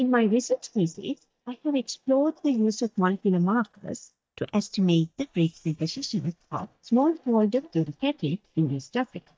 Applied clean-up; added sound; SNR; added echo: neural mask model DeepFilterNet 3.